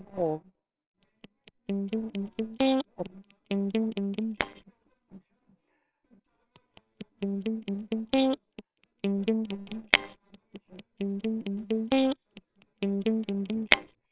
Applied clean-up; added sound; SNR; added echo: neural separator model SepFormer WHAMR!.